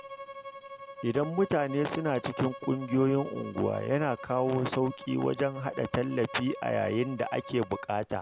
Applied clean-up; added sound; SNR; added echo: none; Bowed string instrument; 15 dB; none.